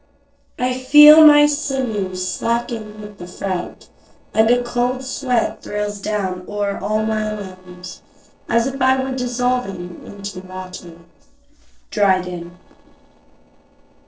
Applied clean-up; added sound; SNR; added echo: neural separator model SepFormer DNS4.